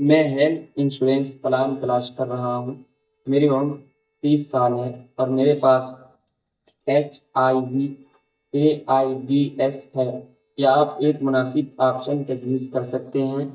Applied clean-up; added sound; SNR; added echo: neural mask model DeepFilterNet 3.